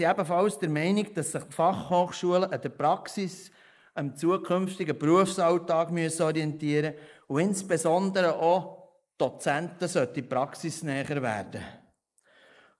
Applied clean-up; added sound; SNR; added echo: neural mask model Resemble Enhance denoiser.